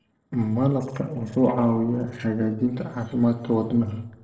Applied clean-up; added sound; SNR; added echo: neural separator model SepFormer DNS4.